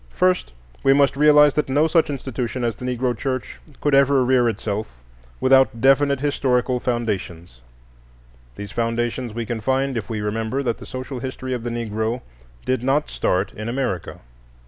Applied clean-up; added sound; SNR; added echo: none; none; none; none.